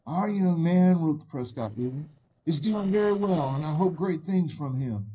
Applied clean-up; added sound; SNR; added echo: neural separator model SepFormer DNS4.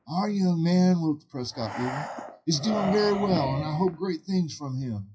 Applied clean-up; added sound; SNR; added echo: classical method WPE with log-MMSE.